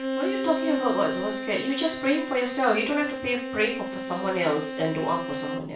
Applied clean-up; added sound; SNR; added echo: none; Bowed string instrument; 4 dB; reverberation time 0.3 s.